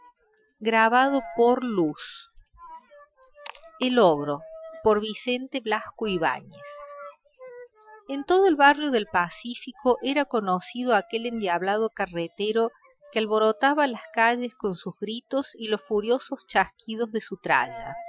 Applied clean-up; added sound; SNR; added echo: classical method Wiener filter.